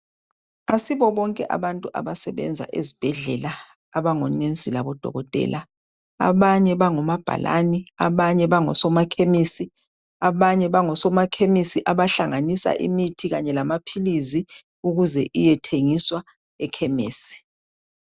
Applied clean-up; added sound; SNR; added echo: none; none; none; none.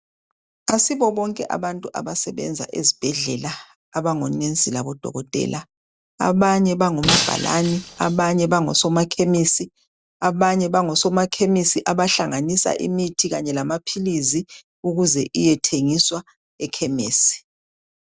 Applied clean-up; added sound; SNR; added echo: none; Shatter; 4 dB; none.